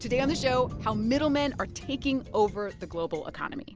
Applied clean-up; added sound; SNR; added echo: none; Wind; 11 dB; none.